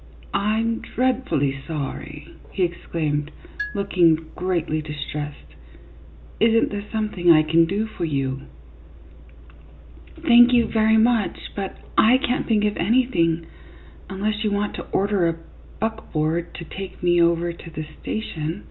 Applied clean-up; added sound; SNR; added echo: none; Marimba, xylophone; 16 dB; none.